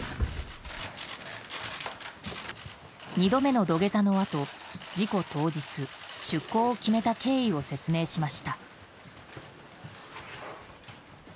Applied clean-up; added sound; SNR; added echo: none; none; none; none.